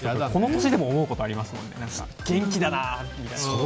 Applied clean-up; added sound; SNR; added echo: none; none; none; none.